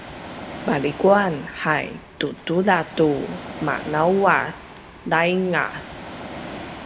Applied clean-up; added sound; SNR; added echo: none; Ocean; 14 dB; reverberation time 1.4 s.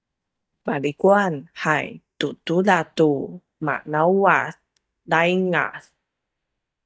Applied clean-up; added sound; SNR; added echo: neural mask model DeepFilterNet 3.